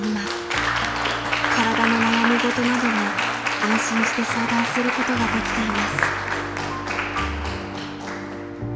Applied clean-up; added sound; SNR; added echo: none; Applause; -1 dB; none.